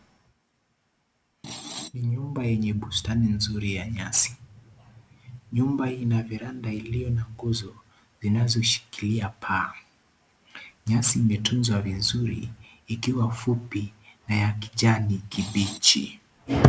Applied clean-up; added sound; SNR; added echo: none; Screech; 12 dB; none.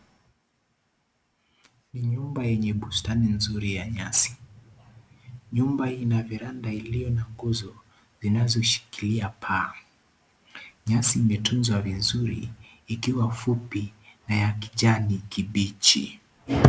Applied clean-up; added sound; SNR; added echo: none; none; none; none.